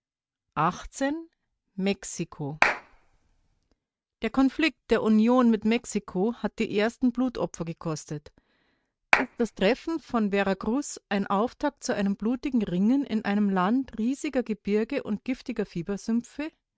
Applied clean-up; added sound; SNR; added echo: neural mask model RNNoise.